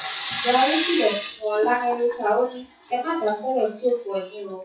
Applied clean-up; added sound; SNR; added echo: classical method WPE with log-MMSE.